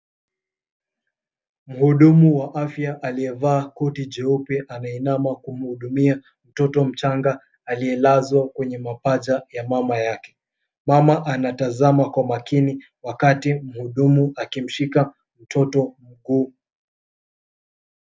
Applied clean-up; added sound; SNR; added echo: none; none; none; none.